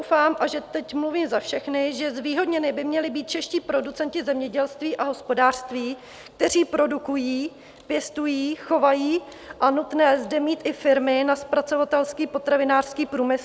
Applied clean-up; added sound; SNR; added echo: none; none; none; none.